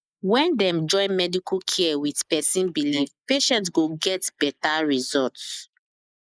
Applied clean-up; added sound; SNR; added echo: neural mask model Resemble Enhance denoiser.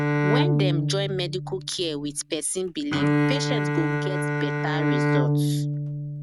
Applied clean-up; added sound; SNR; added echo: neural mask model RNNoise.